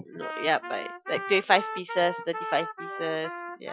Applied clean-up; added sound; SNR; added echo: classical method Wiener filter.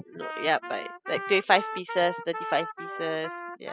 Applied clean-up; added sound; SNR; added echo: classical method spectral subtraction.